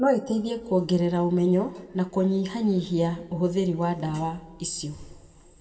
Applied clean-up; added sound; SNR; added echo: none; none; none; reverberation time 1.1 s.